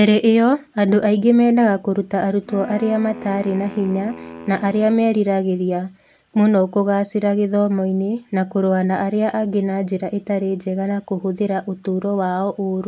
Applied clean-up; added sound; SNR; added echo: none; Wind instrument, woodwind instrument; 17 dB; none.